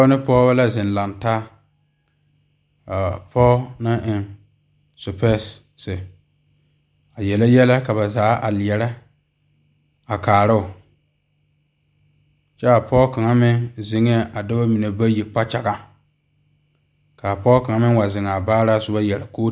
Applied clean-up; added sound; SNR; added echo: none; none; none; none.